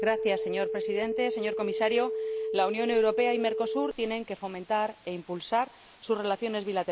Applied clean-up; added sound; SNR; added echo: none; Telephone; 4 dB; none.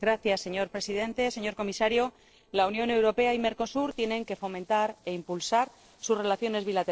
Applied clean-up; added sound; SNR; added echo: neural separator model SepFormer DNS4.